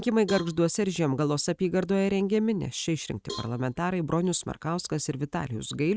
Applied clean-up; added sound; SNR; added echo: neural mask model RNNoise.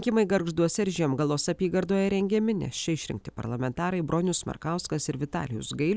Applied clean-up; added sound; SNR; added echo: none; none; none; none.